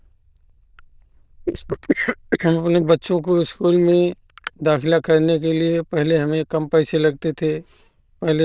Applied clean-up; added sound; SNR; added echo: neural diffusion model UNIVERSE++.